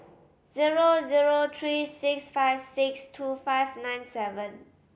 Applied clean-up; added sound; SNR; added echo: none; none; none; none.